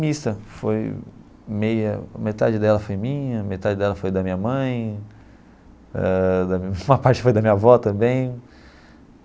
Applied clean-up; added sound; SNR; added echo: none; none; none; none.